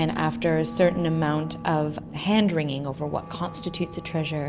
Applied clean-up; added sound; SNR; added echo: none; Wind instrument, woodwind instrument + Keyboard (musical); 12 dB; none.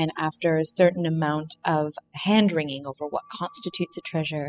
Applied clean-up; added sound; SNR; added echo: classical method spectral subtraction.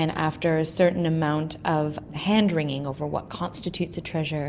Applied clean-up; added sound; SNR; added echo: none; none; none; none.